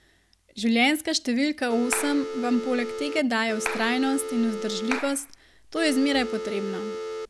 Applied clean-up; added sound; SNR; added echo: none; Clapping + Telephone; 6 dB; none.